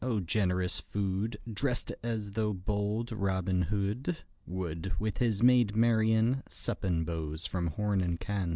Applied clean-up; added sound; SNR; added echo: none; none; none; none.